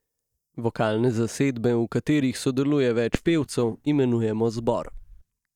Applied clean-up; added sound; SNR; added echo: neural mask model DeepFilterNet 3.